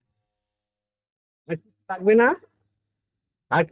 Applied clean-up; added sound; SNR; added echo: neural mask model DeepFilterNet 3.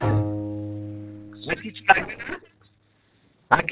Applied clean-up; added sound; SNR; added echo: neural separator model SepFormer DNS4.